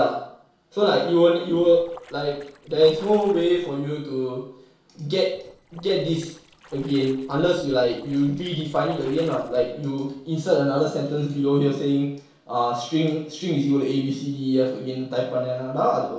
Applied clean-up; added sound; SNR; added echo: neural separator model SepFormer DNS4.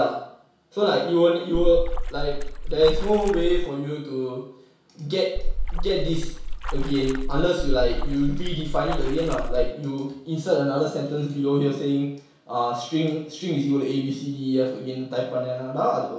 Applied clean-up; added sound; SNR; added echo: none; Splash, splatter; -1 dB; reverberation time 0.6 s.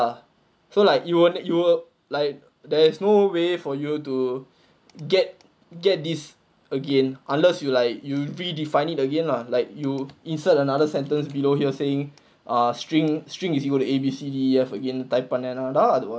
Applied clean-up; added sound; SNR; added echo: none; none; none; none.